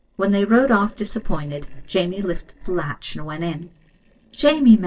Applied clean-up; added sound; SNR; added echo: neural separator model SepFormer DNS4.